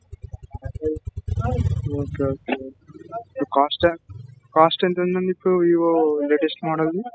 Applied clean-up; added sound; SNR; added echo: classical method spectral subtraction.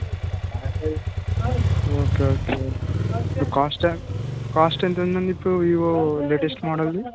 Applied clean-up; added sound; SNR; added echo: none; Motorcycle; 2 dB; none.